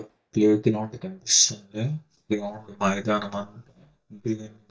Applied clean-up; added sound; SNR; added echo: neural mask model DeepFilterNet 3.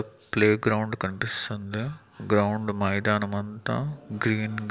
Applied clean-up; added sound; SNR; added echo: none; none; none; none.